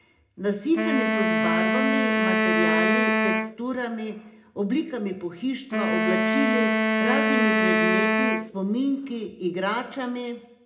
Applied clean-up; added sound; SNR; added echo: none; Wind instrument, woodwind instrument; -5 dB; reverberation time 0.2 s.